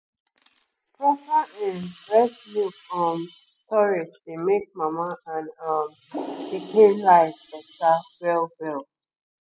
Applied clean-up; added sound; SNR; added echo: classical method spectral subtraction.